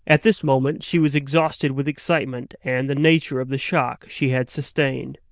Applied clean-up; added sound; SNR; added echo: neural diffusion model UNIVERSE++.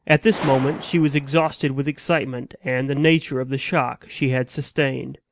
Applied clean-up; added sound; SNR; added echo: none; Gunshot, gunfire; 18 dB; none.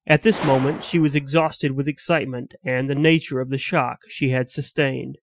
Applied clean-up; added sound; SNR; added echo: classical method Wiener filter.